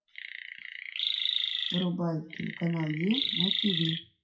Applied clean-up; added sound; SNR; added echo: classical method WPE with log-MMSE.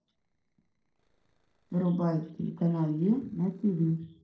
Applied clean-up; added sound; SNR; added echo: neural separator model SepFormer DNS4.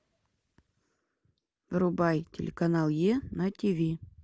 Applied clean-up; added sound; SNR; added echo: none; none; none; none.